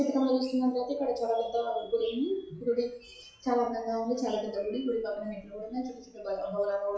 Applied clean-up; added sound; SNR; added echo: classical method WPE with log-MMSE.